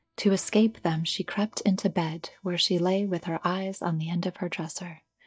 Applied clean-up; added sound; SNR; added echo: neural mask model DeepFilterNet 3.